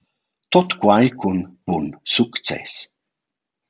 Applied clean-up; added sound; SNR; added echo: none; none; none; none.